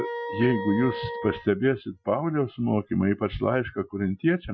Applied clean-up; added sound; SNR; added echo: classical method Wiener filter.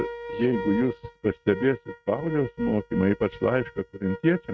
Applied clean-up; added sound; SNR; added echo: neural mask model RNNoise.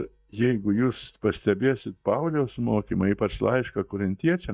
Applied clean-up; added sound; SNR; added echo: neural mask model DeepFilterNet 3.